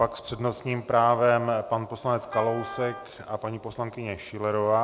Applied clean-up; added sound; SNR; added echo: none; Wind instrument, woodwind instrument; 14 dB; none.